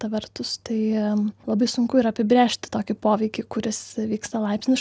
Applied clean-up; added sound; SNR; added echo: none; none; none; none.